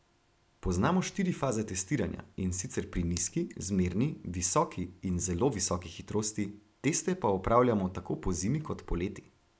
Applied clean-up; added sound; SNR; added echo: none; Raindrop / Splash, splatter; 18 dB; none.